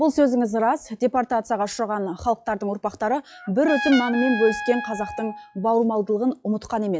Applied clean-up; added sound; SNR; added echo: classical method log-MMSE.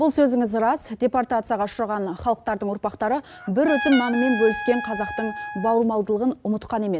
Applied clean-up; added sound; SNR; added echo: none; Trumpet; 9 dB; none.